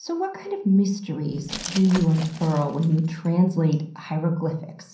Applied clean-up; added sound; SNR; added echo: none; Glass; 15 dB; reverberation time 0.6 s.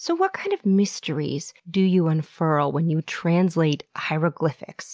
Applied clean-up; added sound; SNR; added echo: none; none; none; none.